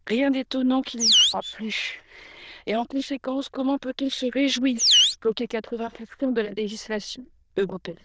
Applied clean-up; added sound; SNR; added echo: neural diffusion model UNIVERSE++.